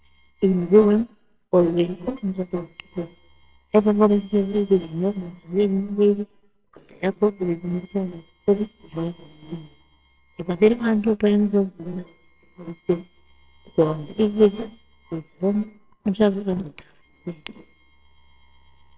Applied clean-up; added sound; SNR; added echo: neural separator model SepFormer WHAMR!.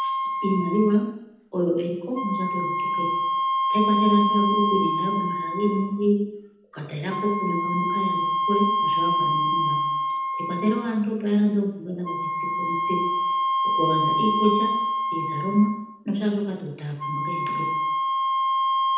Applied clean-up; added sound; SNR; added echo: none; Wind instrument, woodwind instrument; -1 dB; reverberation time 0.8 s.